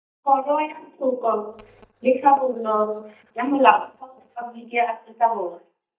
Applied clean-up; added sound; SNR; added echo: neural mask model DeepFilterNet 3.